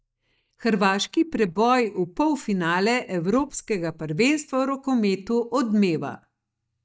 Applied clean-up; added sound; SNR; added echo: neural mask model DeepFilterNet 3.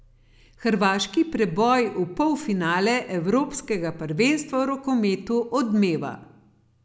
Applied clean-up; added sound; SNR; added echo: none; none; none; none.